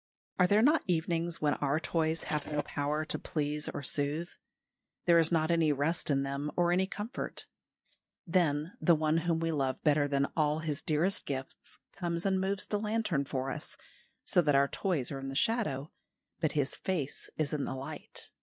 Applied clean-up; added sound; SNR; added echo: neural mask model RNNoise.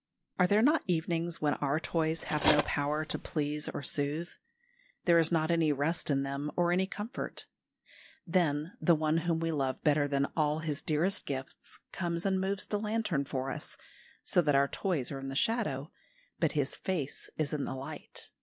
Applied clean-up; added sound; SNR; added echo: none; Cutlery, silverware; 3 dB; none.